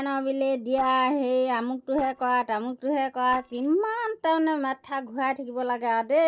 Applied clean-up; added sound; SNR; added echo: neural separator model SepFormer DNS4.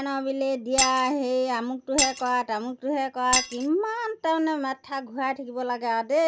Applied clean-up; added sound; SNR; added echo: none; Shatter; 1 dB; none.